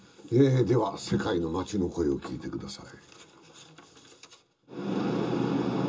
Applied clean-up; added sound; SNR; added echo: none; none; none; reverberation time 0.2 s.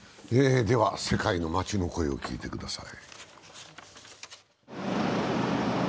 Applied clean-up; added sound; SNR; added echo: none; none; none; none.